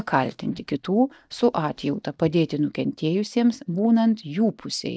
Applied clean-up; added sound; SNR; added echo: neural mask model DeepFilterNet 3.